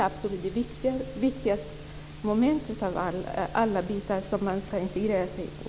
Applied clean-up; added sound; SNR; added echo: none; none; none; none.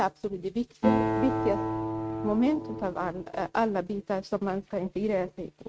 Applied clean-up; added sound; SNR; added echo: neural mask model RNNoise.